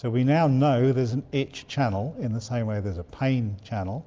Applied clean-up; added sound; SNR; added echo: none; none; none; none.